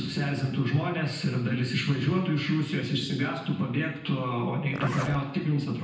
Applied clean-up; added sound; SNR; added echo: none; Zipper (clothing); 11 dB; reverberation time 0.9 s.